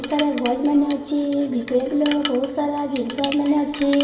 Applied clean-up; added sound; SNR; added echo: none; Chink, clink; 9 dB; reverberation time 1.1 s.